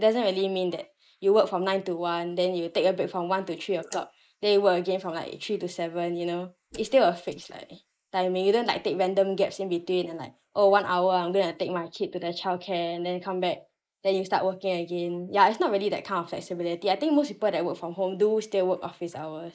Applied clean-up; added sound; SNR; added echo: neural mask model Resemble Enhance denoiser.